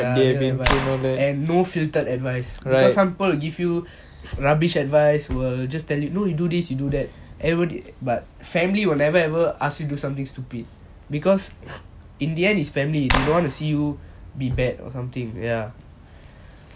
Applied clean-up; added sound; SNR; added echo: none; Clapping; 2 dB; none.